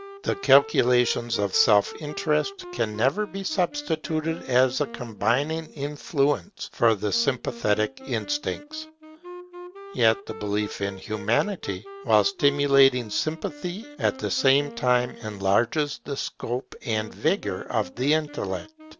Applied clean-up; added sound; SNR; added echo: none; Wind instrument, woodwind instrument; 17 dB; none.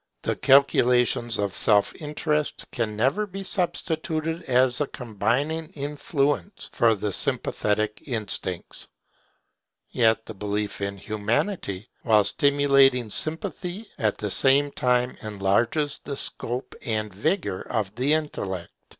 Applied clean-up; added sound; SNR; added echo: none; none; none; none.